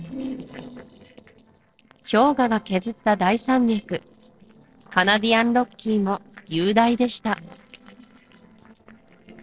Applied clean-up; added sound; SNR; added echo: neural separator model SepFormer DNS4.